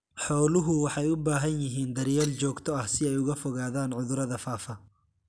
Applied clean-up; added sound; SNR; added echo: none; Shatter; 15 dB; none.